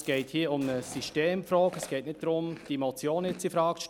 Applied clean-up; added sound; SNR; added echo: none; Explosion + Chewing, mastication; 19 dB; none.